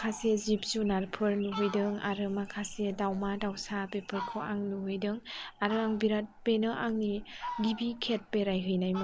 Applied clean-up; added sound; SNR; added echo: none; Fowl; 14 dB; none.